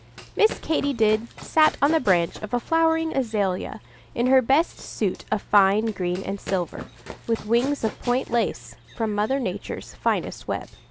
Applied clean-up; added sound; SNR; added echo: none; Run; 18 dB; none.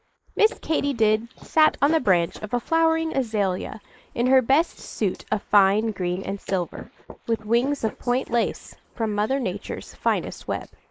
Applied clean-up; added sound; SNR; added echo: neural mask model Resemble Enhance denoiser.